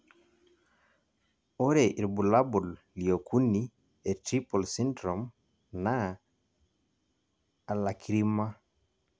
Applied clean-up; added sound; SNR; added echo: none; none; none; none.